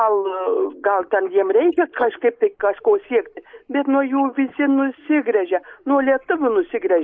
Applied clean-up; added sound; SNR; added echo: neural mask model Resemble Enhance denoiser.